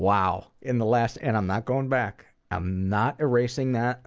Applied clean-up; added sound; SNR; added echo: none; none; none; none.